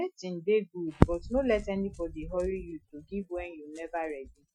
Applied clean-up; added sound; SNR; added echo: classical method Wiener filter.